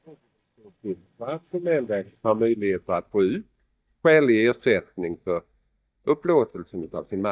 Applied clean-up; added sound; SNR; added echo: neural mask model DeepFilterNet 3.